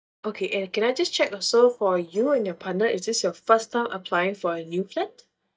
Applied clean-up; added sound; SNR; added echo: neural mask model DeepFilterNet 3.